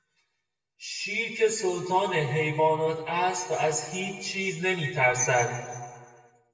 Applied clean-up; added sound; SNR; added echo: none; none; none; reverberation time 1.7 s.